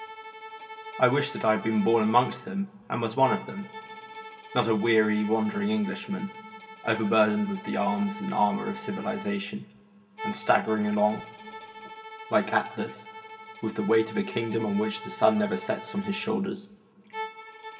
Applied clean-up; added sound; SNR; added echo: none; Bowed string instrument; 14 dB; reverberation time 1.7 s.